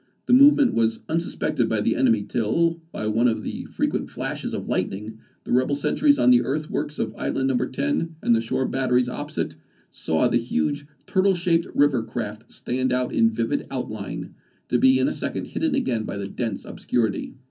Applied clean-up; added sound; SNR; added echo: none; none; none; reverberation time 0.4 s.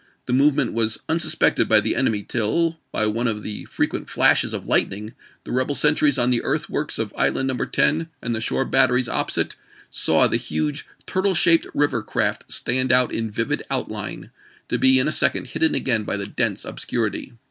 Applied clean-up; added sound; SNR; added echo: none; none; none; none.